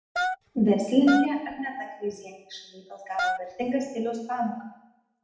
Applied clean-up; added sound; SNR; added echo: none; Wind instrument, woodwind instrument; 4 dB; reverberation time 0.8 s.